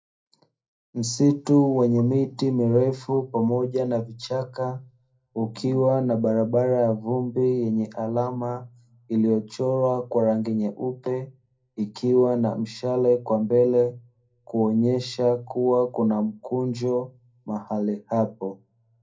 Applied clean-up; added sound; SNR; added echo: none; none; none; reverberation time 0.2 s.